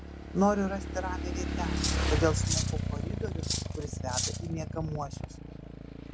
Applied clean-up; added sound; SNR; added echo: none; Cutlery, silverware + Motorcycle / Engine; -2 dB; none.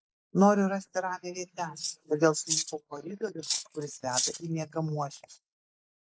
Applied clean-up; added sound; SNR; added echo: neural mask model Resemble Enhance denoiser.